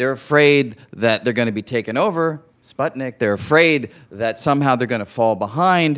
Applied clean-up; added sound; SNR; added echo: none; none; none; none.